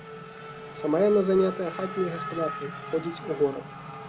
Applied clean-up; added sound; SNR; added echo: none; Race car, auto racing / Accelerating, revving, vroom; 10 dB; none.